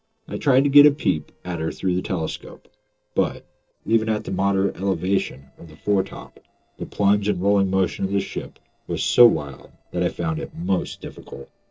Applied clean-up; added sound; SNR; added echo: neural separator model SepFormer DNS4.